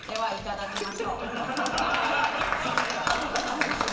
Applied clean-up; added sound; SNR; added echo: none; Crushing; 16 dB; reverberation time 0.9 s.